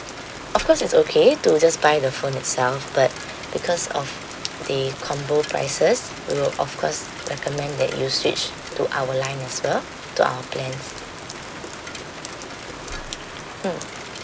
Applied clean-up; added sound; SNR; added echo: none; Rain; 11 dB; none.